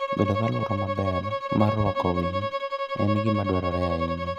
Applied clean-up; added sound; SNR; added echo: none; Bowed string instrument; 2 dB; none.